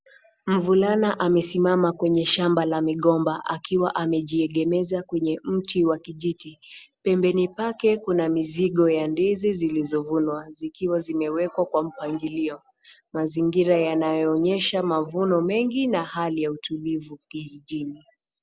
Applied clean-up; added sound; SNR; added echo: none; none; none; none.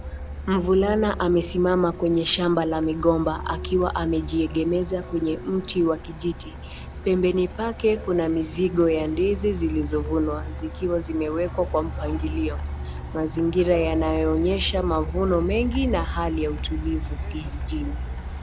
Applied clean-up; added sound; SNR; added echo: none; Truck; 7 dB; none.